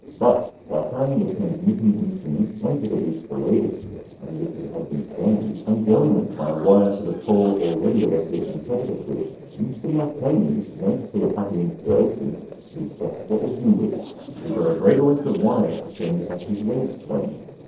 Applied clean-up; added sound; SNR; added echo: neural separator model SepFormer DNS4.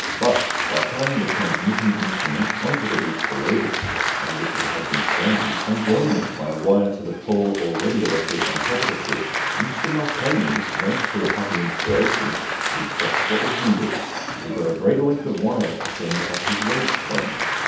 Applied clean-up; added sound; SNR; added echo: none; Applause; 2 dB; reverberation time 0.7 s.